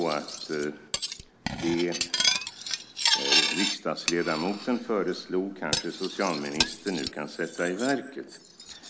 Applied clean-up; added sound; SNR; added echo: none; Cutlery, silverware; 0 dB; none.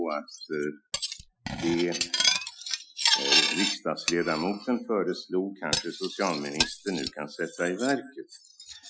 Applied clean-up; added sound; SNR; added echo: classical method Wiener filter.